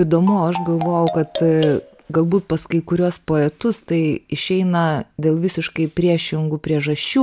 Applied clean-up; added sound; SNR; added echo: none; Marimba, xylophone; 10 dB; none.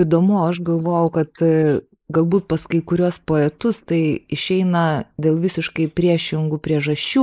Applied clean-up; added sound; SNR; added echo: neural mask model Resemble Enhance denoiser.